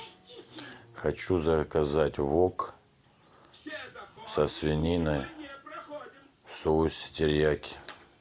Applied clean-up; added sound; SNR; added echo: none; none; none; none.